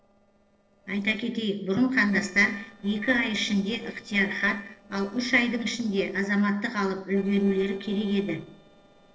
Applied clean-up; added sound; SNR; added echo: neural separator model SepFormer DNS4.